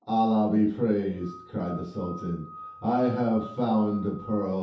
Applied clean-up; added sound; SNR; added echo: none; Screech / Glass; 18 dB; reverberation time 0.5 s.